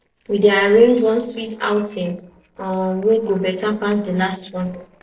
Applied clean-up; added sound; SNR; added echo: neural separator model SepFormer DNS4.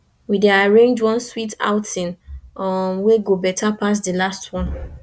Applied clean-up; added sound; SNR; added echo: none; none; none; none.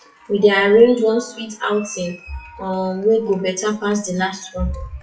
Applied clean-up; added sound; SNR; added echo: classical method WPE with log-MMSE.